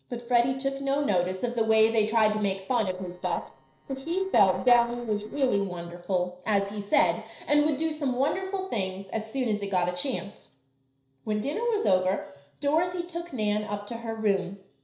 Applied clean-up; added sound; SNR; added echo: neural separator model SepFormer DNS4.